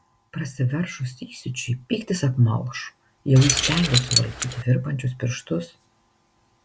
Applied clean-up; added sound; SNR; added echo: none; Keys jangling; 0 dB; none.